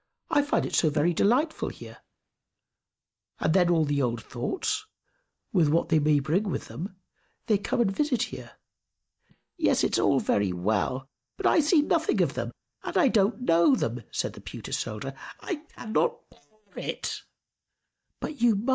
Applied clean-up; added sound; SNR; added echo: neural mask model DeepFilterNet 3.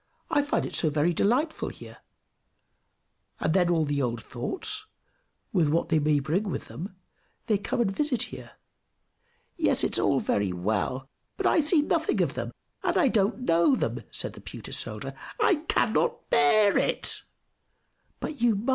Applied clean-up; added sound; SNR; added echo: none; none; none; none.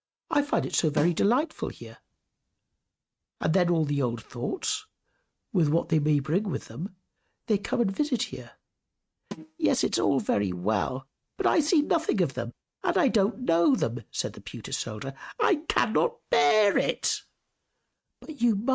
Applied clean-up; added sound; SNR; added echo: neural mask model RNNoise.